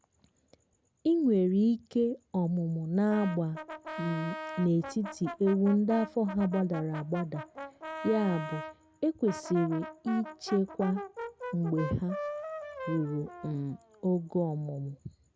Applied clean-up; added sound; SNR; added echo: none; Brass instrument; 12 dB; none.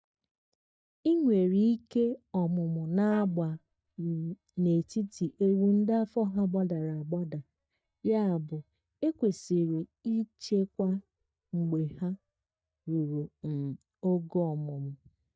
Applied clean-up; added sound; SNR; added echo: neural mask model DeepFilterNet 3.